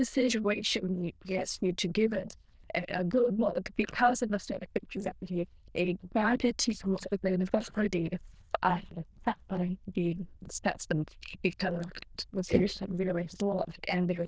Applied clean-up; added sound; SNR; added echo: neural diffusion model UNIVERSE++.